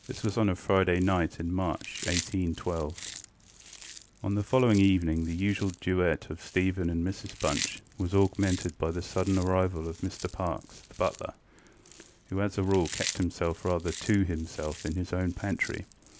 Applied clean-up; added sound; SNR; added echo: none; Chewing, mastication; 15 dB; none.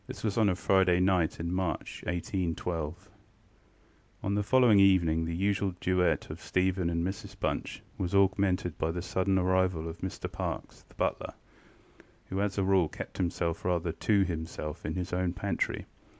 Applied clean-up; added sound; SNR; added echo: none; none; none; none.